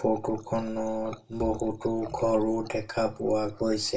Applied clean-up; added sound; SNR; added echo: none; Water tap, faucet; 19 dB; reverberation time 0.2 s.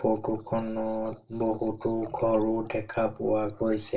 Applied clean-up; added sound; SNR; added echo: neural separator model SepFormer DNS4.